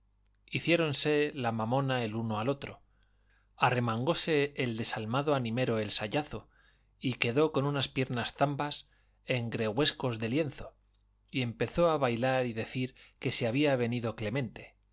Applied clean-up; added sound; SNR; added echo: none; none; none; none.